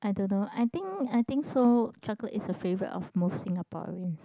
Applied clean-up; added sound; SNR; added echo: none; none; none; none.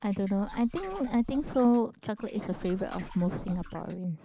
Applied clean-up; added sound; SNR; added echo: none; Liquid; 16 dB; none.